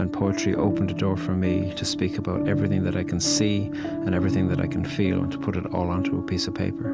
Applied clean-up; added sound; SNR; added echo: none; none; none; none.